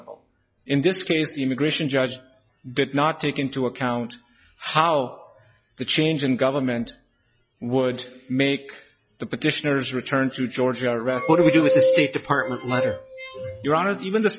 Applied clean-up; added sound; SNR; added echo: classical method log-MMSE.